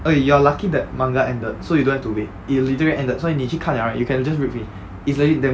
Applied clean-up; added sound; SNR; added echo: none; none; none; none.